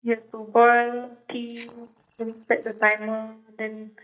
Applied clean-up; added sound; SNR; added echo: neural mask model DeepFilterNet 3.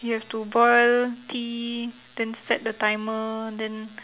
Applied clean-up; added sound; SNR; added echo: none; none; none; none.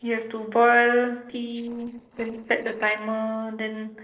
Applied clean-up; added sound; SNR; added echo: neural separator model SepFormer DNS4.